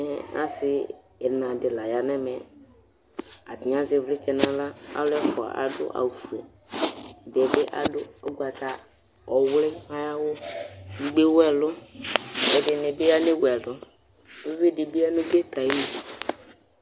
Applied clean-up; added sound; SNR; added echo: none; none; none; none.